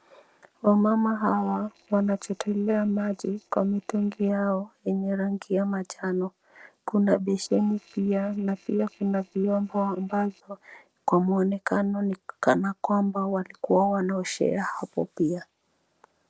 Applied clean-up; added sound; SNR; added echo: neural separator model SepFormer DNS4.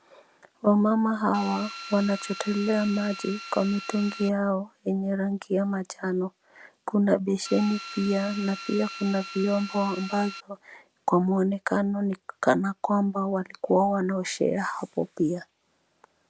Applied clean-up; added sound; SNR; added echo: none; Drill; 13 dB; none.